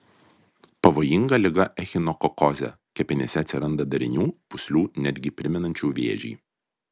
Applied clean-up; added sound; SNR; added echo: none; none; none; none.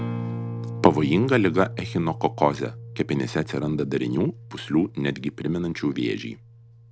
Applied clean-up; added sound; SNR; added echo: none; Acoustic guitar; 11 dB; none.